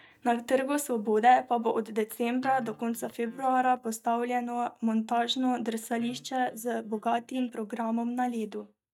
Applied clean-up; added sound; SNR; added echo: neural mask model DeepFilterNet 3.